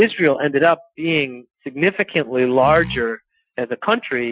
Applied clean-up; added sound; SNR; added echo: classical method Wiener filter.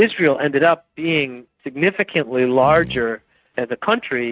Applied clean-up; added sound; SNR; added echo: neural mask model RNNoise.